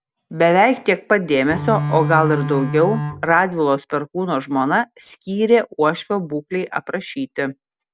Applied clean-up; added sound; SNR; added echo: none; Bowed string instrument; 5 dB; none.